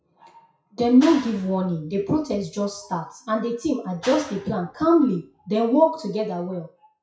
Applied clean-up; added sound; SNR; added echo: classical method WPE with log-MMSE.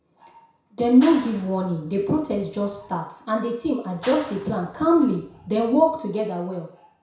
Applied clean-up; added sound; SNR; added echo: none; Clapping; 19 dB; reverberation time 0.6 s.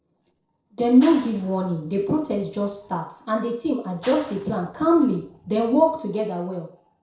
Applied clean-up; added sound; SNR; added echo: neural separator model SepFormer DNS4.